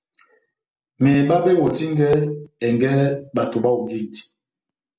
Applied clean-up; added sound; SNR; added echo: none; none; none; none.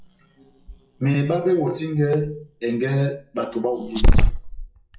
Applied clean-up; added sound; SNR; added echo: classical method WPE with log-MMSE.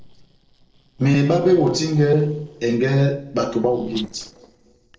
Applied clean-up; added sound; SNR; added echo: neural separator model SepFormer DNS4.